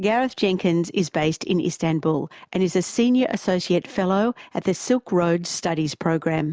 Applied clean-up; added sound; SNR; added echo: none; none; none; none.